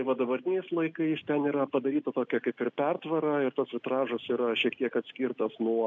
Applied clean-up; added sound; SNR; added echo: none; none; none; none.